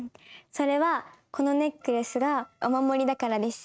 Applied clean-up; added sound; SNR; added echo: neural mask model RNNoise.